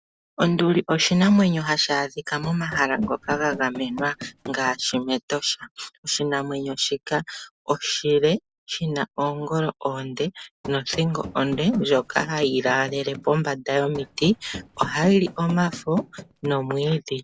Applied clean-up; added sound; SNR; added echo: none; Run; 15 dB; none.